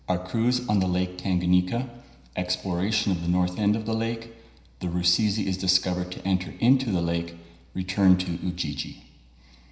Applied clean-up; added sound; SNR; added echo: none; none; none; reverberation time 0.9 s.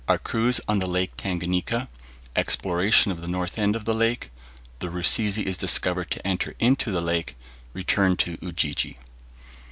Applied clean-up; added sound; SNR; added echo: none; none; none; none.